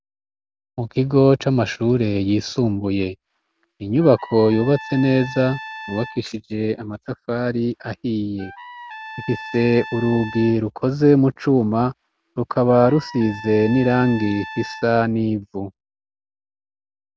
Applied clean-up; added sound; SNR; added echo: none; Trumpet; 16 dB; none.